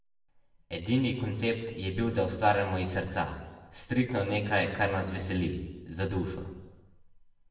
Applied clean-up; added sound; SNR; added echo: none; none; none; reverberation time 1.0 s.